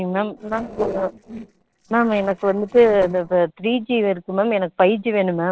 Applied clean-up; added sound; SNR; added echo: neural separator model SepFormer DNS4.